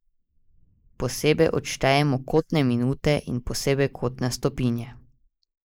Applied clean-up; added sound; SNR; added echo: neural mask model Resemble Enhance denoiser.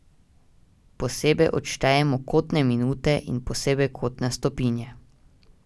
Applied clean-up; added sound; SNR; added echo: none; none; none; none.